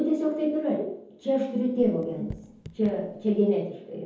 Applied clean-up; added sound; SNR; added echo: none; Raindrop / Drip; 18 dB; reverberation time 0.7 s.